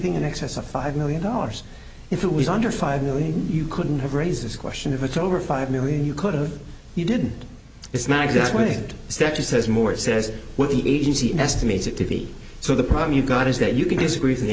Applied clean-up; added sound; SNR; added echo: none; none; none; none.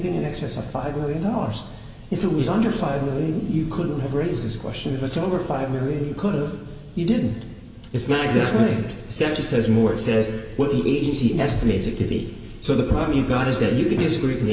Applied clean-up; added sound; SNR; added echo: none; none; none; reverberation time 2.3 s.